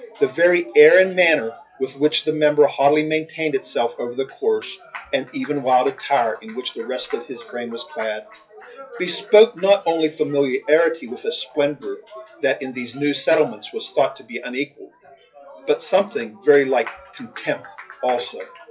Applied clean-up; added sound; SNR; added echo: classical method WPE with log-MMSE.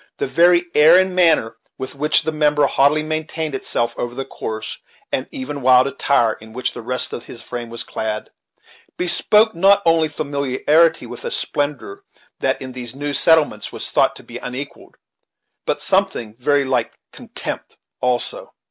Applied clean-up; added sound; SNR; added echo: none; none; none; none.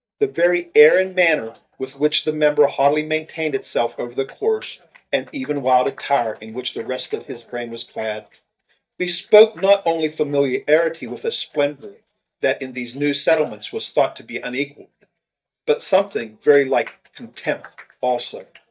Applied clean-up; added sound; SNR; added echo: neural mask model DeepFilterNet 3.